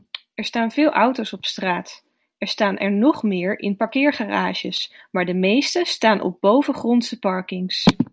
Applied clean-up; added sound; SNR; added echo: none; none; none; none.